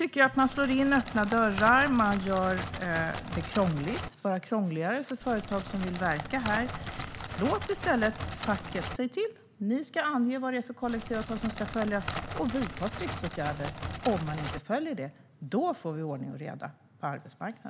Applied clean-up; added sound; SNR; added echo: none; Crackle; 8 dB; none.